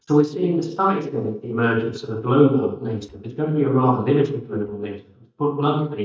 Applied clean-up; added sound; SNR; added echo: neural mask model DeepFilterNet 3.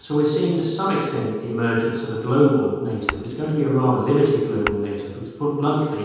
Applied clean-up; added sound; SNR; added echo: none; Tap / Glass; 13 dB; reverberation time 1.2 s.